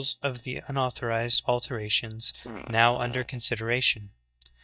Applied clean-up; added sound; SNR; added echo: neural mask model DeepFilterNet 3.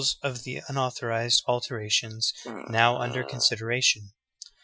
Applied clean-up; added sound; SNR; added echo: classical method Wiener filter.